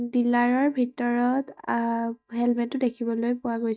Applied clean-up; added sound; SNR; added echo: neural mask model DeepFilterNet 3.